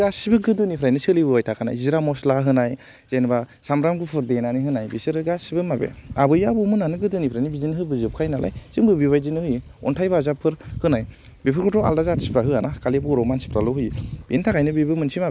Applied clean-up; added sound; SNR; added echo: none; none; none; none.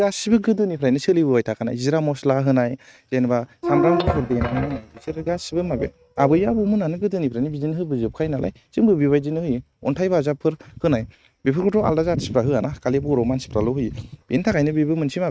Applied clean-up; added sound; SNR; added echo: neural mask model RNNoise.